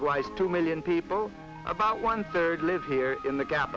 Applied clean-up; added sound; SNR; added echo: none; none; none; none.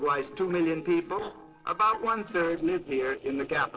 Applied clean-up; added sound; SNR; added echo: neural separator model SepFormer DNS4.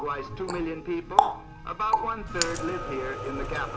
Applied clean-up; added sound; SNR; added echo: none; Water tap, faucet; -2 dB; reverberation time 0.8 s.